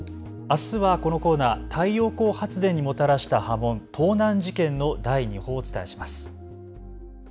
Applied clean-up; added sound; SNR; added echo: none; none; none; none.